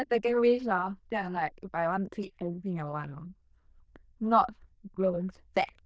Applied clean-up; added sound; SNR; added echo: neural diffusion model UNIVERSE++.